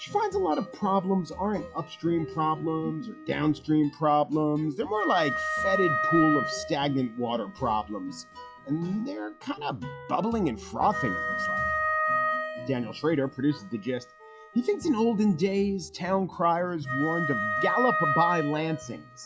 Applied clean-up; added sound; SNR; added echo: classical method log-MMSE.